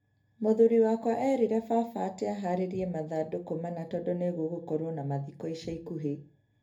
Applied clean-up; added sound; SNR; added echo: none; none; none; reverberation time 0.3 s.